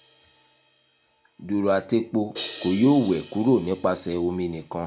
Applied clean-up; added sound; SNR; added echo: none; Crash cymbal; 19 dB; none.